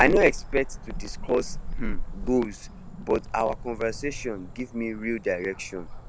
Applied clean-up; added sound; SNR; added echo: none; Cricket / Motor vehicle (road); 6 dB; none.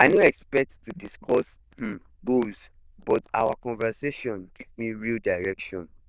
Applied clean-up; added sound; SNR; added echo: neural diffusion model UNIVERSE++.